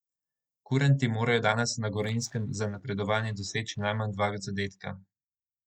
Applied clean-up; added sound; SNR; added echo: neural mask model DeepFilterNet 3.